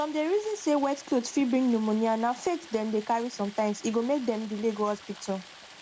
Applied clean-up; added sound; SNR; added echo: none; Stream; 19 dB; none.